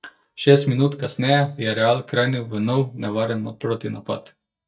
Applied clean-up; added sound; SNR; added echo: neural mask model DeepFilterNet 3.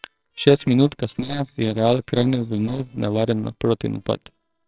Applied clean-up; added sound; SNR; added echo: neural separator model SepFormer WHAMR!.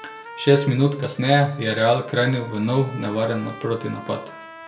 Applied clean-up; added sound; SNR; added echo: none; Trumpet; 18 dB; reverberation time 0.2 s.